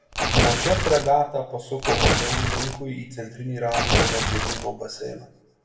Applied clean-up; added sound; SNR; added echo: none; Tearing; -3 dB; reverberation time 0.6 s.